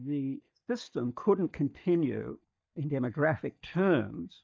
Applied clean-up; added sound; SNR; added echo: neural mask model DeepFilterNet 3.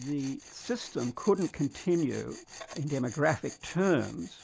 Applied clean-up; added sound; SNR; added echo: none; Tools; 18 dB; none.